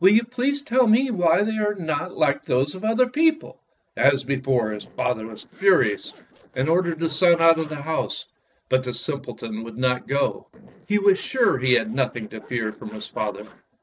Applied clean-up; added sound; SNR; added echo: neural separator model SepFormer DNS4.